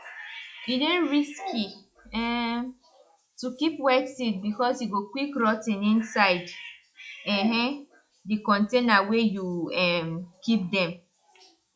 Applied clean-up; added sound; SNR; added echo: classical method log-MMSE.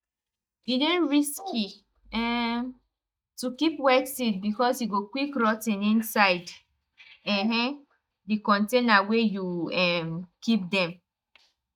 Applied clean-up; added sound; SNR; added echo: neural mask model DeepFilterNet 3.